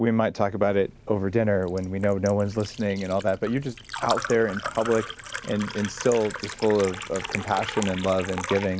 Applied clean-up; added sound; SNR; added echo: none; Liquid; 11 dB; none.